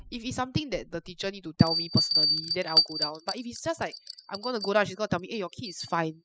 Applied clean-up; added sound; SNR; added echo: classical method spectral subtraction.